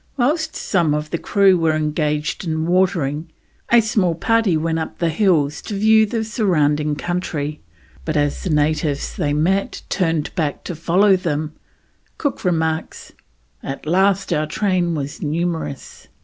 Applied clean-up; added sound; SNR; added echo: none; none; none; none.